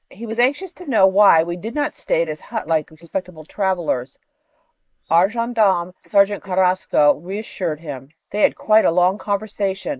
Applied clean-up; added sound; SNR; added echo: neural mask model Resemble Enhance denoiser.